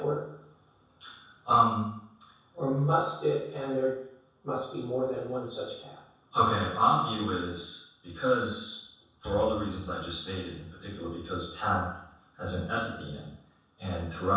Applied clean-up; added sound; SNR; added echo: none; Bowed string instrument; 18 dB; reverberation time 0.7 s.